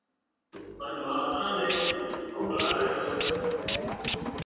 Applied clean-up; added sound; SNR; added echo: none; Tools; -1 dB; reverberation time 2.1 s.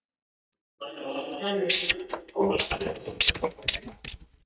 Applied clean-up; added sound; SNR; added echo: neural mask model DeepFilterNet 3.